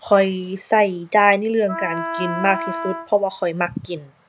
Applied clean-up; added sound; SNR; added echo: none; Wind instrument, woodwind instrument; 8 dB; none.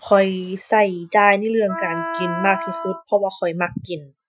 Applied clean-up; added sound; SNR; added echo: classical method Wiener filter.